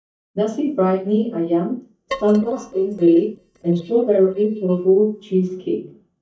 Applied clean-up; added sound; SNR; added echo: neural mask model DeepFilterNet 3.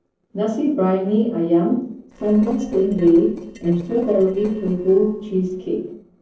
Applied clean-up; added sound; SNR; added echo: neural separator model SepFormer DNS4.